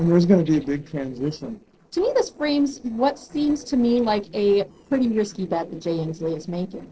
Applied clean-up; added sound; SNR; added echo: neural separator model SepFormer DNS4.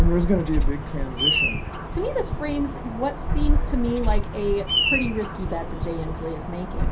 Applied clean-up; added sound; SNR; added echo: none; Bird vocalization, bird call, bird song; -4 dB; reverberation time 0.3 s.